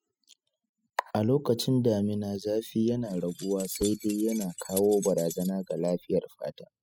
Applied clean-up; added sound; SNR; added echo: classical method spectral subtraction.